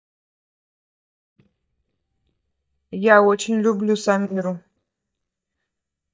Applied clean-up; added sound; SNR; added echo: neural mask model DeepFilterNet 3.